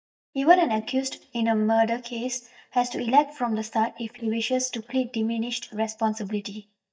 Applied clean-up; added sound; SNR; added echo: neural mask model DeepFilterNet 3.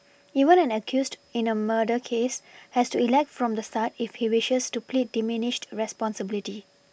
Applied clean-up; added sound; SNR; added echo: none; none; none; none.